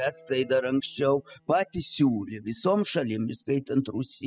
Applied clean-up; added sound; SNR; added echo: classical method spectral subtraction.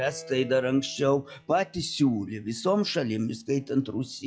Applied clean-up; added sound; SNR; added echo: classical method log-MMSE.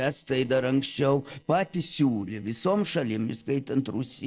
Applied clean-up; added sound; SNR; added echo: neural separator model SepFormer DNS4.